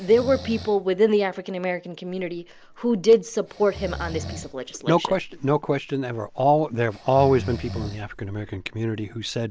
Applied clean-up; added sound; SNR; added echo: none; Breathing; 16 dB; none.